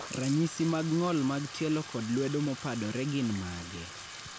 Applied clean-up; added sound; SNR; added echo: none; Bathtub (filling or washing); 13 dB; none.